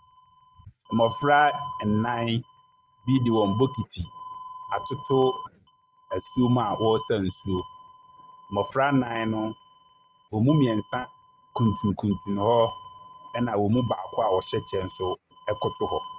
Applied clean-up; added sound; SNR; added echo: neural mask model RNNoise.